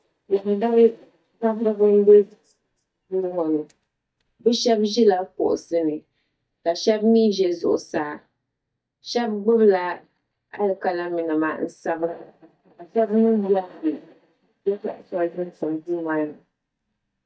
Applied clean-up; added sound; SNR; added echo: neural mask model DeepFilterNet 3.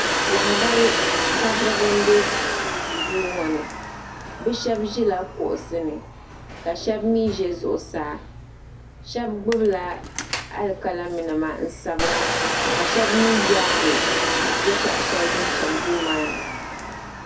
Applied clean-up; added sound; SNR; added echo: none; Domestic sounds, home sounds; 0 dB; reverberation time 0.3 s.